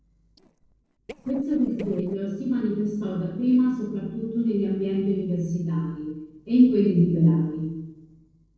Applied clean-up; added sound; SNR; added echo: neural separator model SepFormer DNS4.